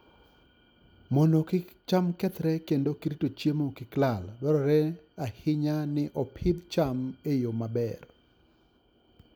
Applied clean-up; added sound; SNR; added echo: none; none; none; none.